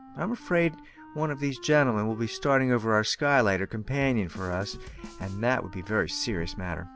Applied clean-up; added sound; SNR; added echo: none; Wind instrument, woodwind instrument + Drum kit; 20 dB; none.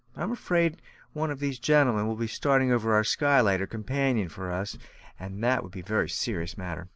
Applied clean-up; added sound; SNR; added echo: none; none; none; none.